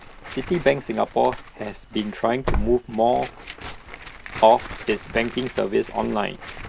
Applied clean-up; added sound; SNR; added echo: none; Tearing; 9 dB; none.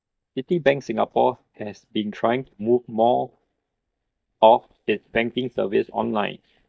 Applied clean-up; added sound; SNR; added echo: neural mask model DeepFilterNet 3.